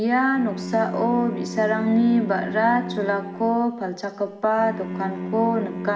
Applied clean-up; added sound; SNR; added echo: none; Bowed string instrument; 9 dB; reverberation time 1.0 s.